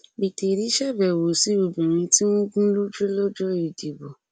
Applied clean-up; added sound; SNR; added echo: none; none; none; none.